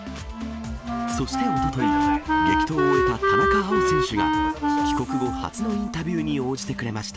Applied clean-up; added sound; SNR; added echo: none; Wind instrument, woodwind instrument; -4 dB; none.